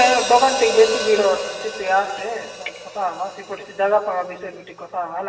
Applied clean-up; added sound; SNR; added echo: none; Hi-hat; 8 dB; reverberation time 1.0 s.